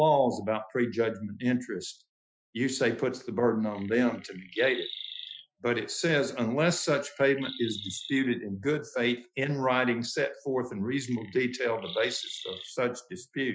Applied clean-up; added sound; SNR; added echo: classical method Wiener filter.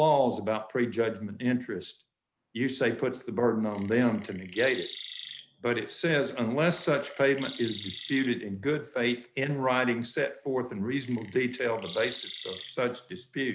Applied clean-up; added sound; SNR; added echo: none; Chirp, tweet; 14 dB; none.